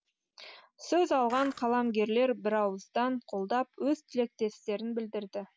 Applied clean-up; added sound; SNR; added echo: none; Skateboard; 15 dB; none.